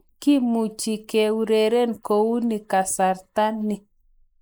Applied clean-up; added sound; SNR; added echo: neural mask model Resemble Enhance denoiser.